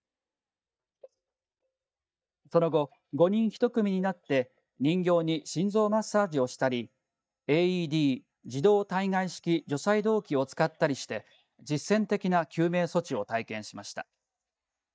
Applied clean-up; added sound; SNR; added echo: neural mask model DeepFilterNet 3.